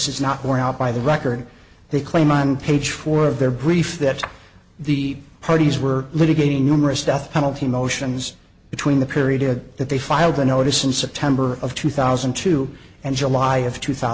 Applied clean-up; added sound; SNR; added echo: none; none; none; none.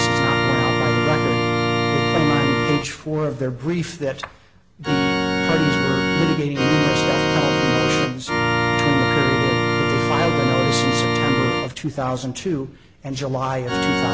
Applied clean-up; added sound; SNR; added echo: none; Organ; -4 dB; none.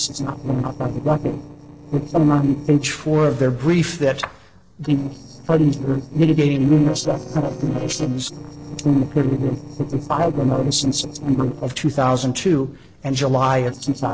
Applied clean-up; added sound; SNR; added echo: neural separator model SepFormer DNS4.